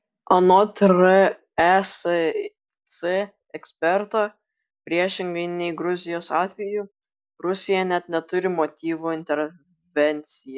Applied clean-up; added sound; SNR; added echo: none; none; none; none.